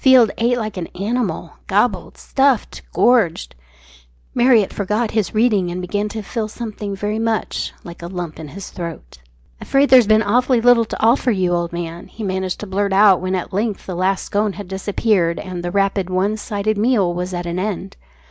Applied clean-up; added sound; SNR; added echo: none; none; none; none.